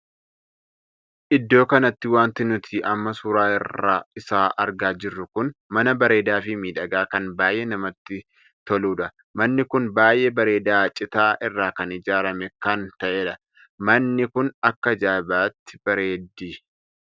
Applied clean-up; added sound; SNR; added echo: none; none; none; none.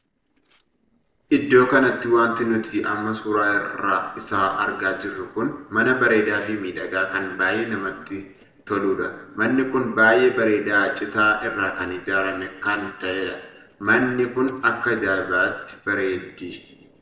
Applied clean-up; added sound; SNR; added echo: neural separator model SepFormer DNS4.